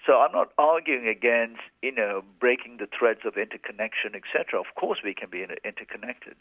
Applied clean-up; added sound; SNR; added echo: none; none; none; none.